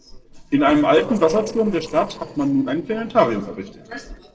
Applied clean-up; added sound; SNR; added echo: neural separator model SepFormer DNS4.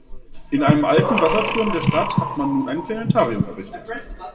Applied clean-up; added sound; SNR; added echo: none; Breathing; 1 dB; reverberation time 1.9 s.